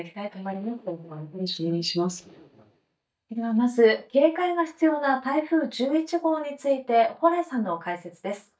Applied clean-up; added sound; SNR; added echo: neural mask model DeepFilterNet 3.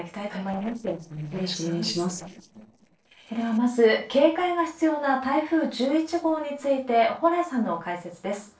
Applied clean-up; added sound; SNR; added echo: neural separator model SepFormer DNS4.